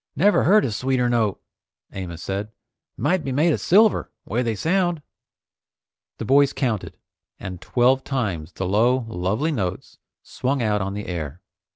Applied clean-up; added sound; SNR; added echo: none; none; none; none.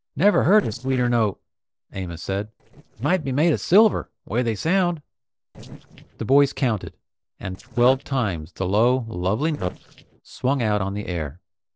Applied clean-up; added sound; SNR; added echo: neural separator model SepFormer DNS4.